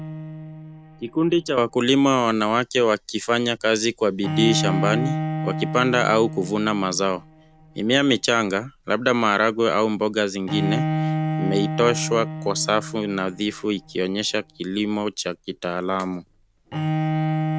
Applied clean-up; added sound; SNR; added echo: none; Bowed string instrument; 6 dB; none.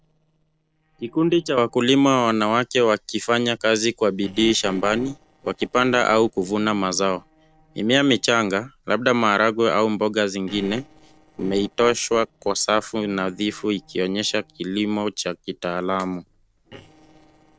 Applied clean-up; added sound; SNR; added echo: neural separator model SepFormer DNS4.